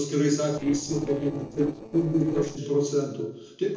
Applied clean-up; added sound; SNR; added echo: neural separator model SepFormer DNS4.